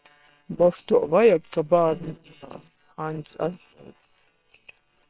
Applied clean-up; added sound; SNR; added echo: neural separator model SepFormer WHAM!.